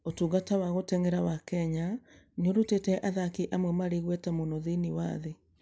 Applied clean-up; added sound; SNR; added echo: none; none; none; none.